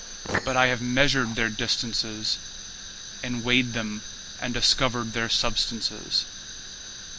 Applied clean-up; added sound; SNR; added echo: none; Fire; 10 dB; none.